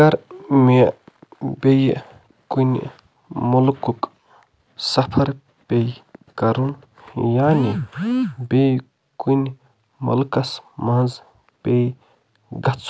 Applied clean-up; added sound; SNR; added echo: none; none; none; none.